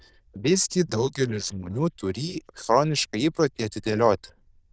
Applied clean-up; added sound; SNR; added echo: neural diffusion model UNIVERSE++.